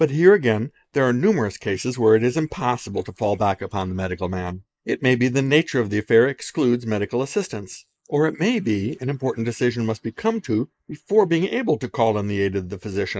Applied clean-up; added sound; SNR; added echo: neural mask model Resemble Enhance denoiser.